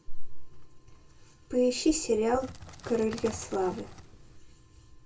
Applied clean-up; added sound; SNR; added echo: none; Crackle; 17 dB; reverberation time 0.2 s.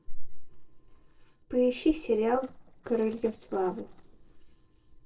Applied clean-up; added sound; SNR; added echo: neural separator model SepFormer DNS4.